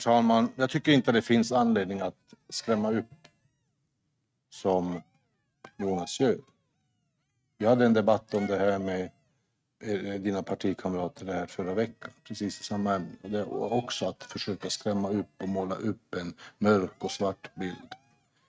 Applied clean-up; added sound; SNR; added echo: neural mask model RNNoise.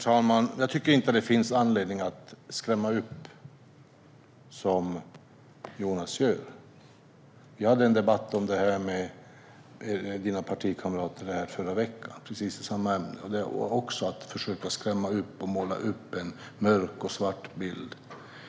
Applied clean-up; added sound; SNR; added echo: none; none; none; none.